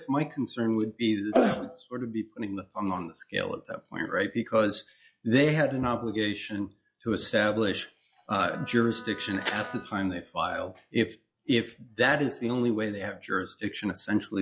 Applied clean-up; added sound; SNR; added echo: classical method log-MMSE.